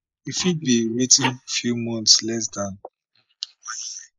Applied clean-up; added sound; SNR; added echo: neural mask model Resemble Enhance denoiser.